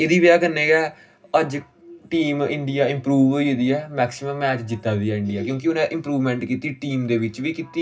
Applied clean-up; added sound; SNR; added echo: none; none; none; reverberation time 0.4 s.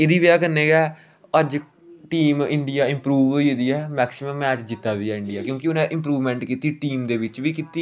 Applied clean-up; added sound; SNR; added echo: none; none; none; none.